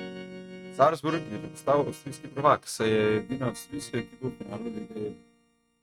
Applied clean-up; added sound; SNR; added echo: neural mask model RNNoise.